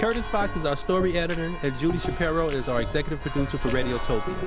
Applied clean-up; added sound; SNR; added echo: none; Church bell; 4 dB; none.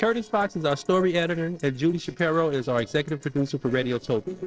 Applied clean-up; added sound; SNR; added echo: neural separator model SepFormer DNS4.